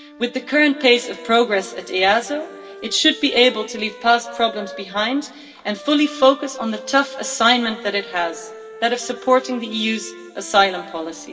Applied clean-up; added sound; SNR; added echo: none; Wind instrument, woodwind instrument; 19 dB; reverberation time 1.9 s.